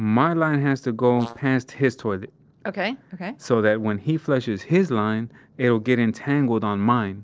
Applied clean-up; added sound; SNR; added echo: neural separator model SepFormer DNS4.